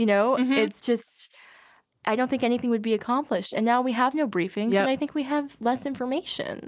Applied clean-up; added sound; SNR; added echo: neural mask model Resemble Enhance denoiser.